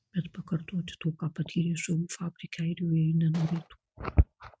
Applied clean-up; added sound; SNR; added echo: neural mask model RNNoise.